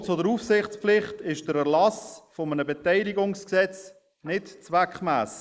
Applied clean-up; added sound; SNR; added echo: neural mask model Resemble Enhance denoiser.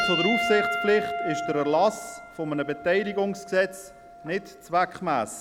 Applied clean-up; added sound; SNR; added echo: none; Piano; 6 dB; none.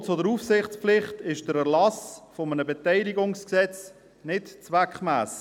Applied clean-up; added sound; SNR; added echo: none; none; none; none.